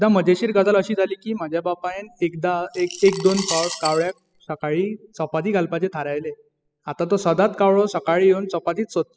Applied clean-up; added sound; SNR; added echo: classical method spectral subtraction.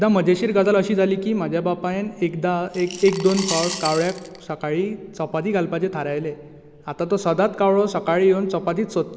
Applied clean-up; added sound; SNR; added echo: none; Coin (dropping) / Glass; 11 dB; none.